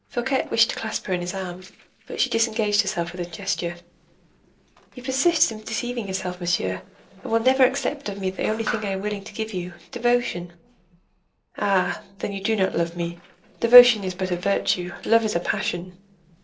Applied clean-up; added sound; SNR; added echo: neural separator model SepFormer DNS4.